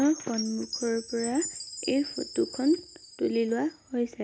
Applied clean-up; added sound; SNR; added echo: none; Chime; 11 dB; none.